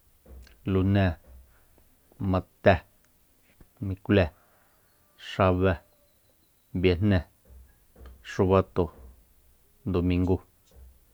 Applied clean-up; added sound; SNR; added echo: none; none; none; none.